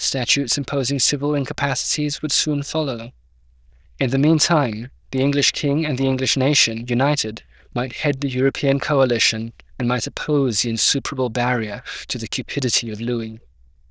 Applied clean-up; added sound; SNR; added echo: neural diffusion model UNIVERSE++.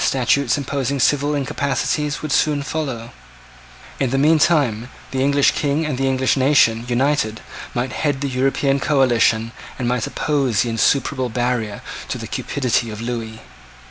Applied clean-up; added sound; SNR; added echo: none; none; none; none.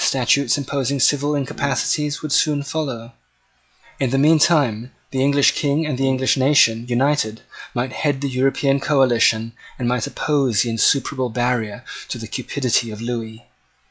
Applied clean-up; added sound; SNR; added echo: classical method log-MMSE.